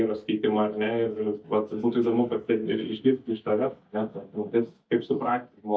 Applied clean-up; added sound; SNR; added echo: neural mask model DeepFilterNet 3.